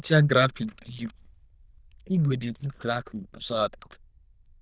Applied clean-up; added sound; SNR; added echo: neural diffusion model UNIVERSE++.